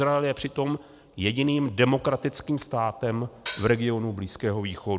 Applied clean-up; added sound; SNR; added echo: none; Hi-hat; 8 dB; none.